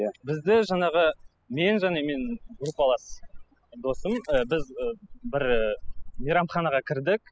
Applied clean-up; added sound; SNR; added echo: classical method spectral subtraction.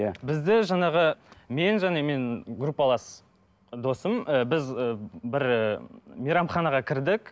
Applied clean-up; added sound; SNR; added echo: none; none; none; none.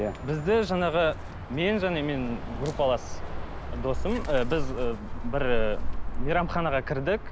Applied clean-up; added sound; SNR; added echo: none; Bird; 2 dB; none.